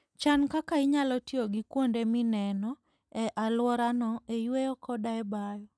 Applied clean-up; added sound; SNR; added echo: none; none; none; none.